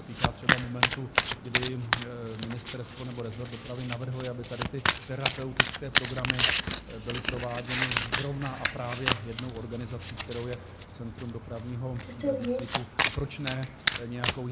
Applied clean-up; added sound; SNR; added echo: none; Domestic sounds, home sounds; -4 dB; none.